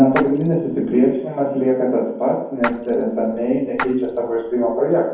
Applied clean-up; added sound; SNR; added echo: none; Splash, splatter; 13 dB; reverberation time 0.9 s.